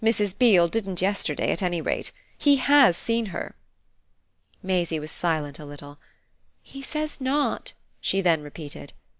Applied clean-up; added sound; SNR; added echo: none; none; none; none.